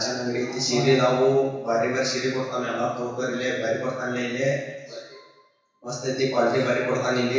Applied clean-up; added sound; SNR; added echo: none; none; none; reverberation time 1.1 s.